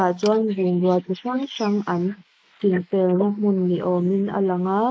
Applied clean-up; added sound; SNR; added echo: neural mask model Resemble Enhance denoiser.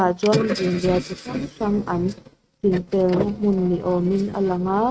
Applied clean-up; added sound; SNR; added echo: neural mask model RNNoise.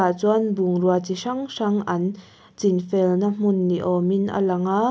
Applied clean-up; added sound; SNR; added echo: none; none; none; none.